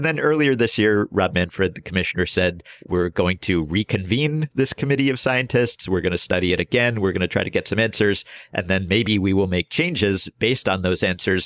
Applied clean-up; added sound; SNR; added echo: none; none; none; none.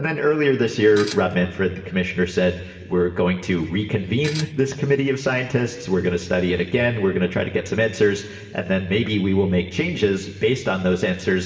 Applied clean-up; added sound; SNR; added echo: none; Tools; 13 dB; reverberation time 1.8 s.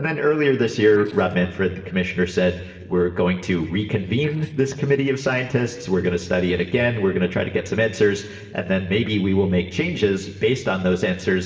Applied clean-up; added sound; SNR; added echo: neural separator model SepFormer DNS4.